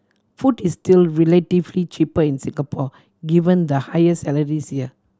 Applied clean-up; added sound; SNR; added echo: none; none; none; none.